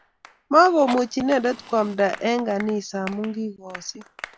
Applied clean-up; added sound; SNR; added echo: none; Fire + Applause; 17 dB; none.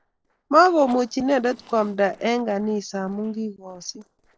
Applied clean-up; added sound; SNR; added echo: neural separator model SepFormer DNS4.